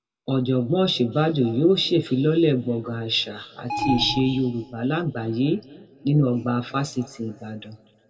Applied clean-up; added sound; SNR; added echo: none; Alarm; 7 dB; reverberation time 1.8 s.